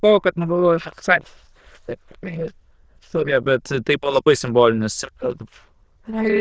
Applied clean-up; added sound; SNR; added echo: neural diffusion model UNIVERSE++.